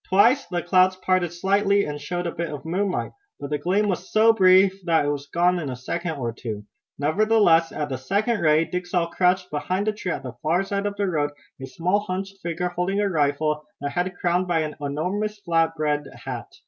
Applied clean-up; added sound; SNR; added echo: none; none; none; none.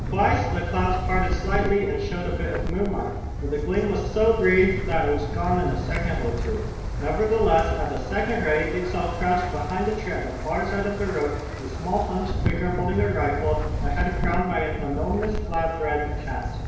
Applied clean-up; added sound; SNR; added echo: none; Wind; 2 dB; reverberation time 1.0 s.